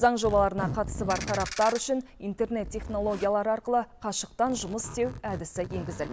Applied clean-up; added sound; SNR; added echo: none; Zipper (clothing) + Ratchet, pawl; 10 dB; none.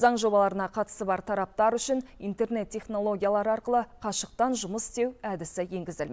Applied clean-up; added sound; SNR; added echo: none; none; none; none.